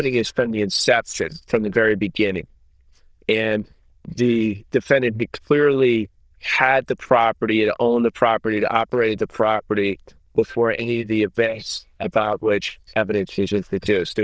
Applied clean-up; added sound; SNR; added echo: neural diffusion model UNIVERSE++.